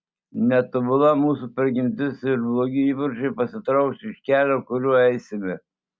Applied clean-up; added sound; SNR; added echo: none; none; none; none.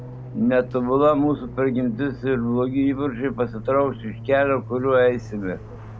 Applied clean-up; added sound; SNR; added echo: none; Fixed-wing aircraft, airplane; 14 dB; none.